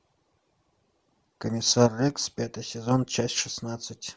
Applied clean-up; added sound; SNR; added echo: none; none; none; none.